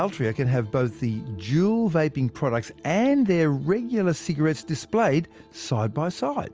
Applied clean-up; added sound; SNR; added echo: none; none; none; none.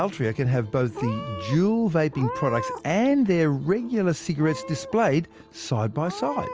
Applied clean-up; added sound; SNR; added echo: none; Meow / Purr; 14 dB; none.